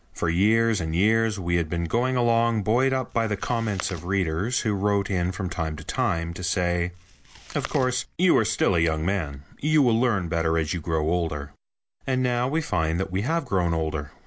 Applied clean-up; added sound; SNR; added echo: none; Chewing, mastication; 18 dB; none.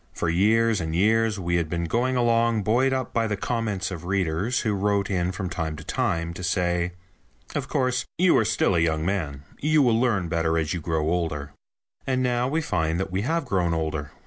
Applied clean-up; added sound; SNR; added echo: none; none; none; none.